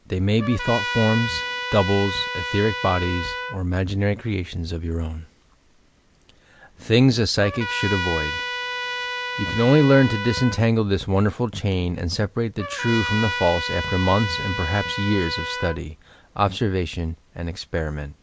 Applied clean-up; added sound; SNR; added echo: none; Trumpet; 6 dB; none.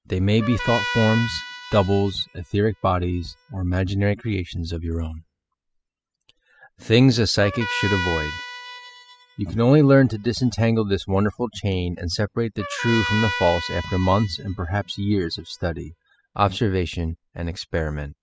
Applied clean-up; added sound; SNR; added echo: classical method spectral subtraction.